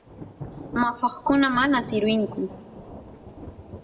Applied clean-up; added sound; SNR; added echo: none; Thunder / Rain; 14 dB; reverberation time 1.4 s.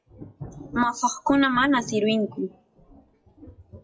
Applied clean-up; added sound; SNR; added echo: classical method WPE with log-MMSE.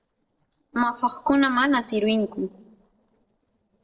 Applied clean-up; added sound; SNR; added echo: neural separator model SepFormer DNS4.